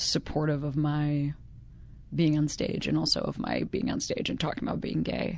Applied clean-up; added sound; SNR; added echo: none; none; none; none.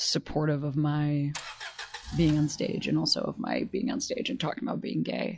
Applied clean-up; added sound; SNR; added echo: classical method log-MMSE.